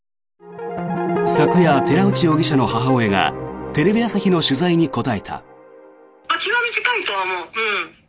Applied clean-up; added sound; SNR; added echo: none; none; none; none.